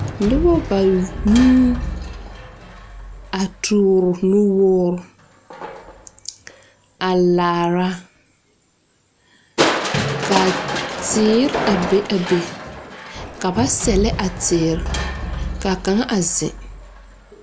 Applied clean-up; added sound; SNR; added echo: none; Crushing; 7 dB; none.